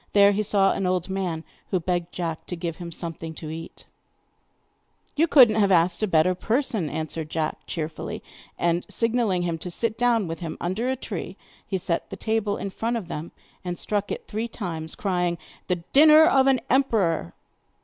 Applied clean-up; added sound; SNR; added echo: none; none; none; none.